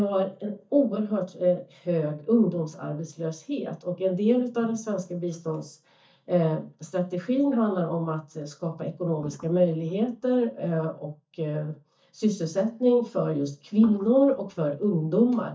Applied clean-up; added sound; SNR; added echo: neural mask model DeepFilterNet 3.